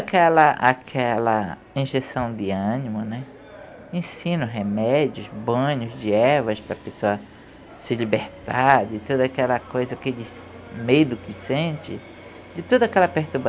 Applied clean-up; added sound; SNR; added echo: none; none; none; none.